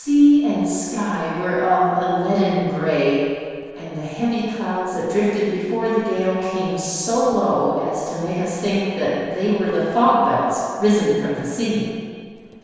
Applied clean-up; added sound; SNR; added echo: neural separator model SepFormer DNS4.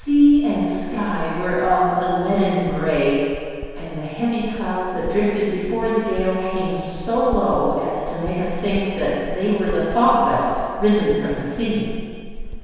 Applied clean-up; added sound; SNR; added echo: none; Writing; 11 dB; reverberation time 1.9 s.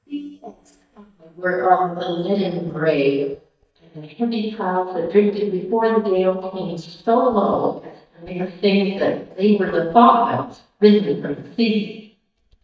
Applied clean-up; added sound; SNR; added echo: neural mask model DeepFilterNet 3.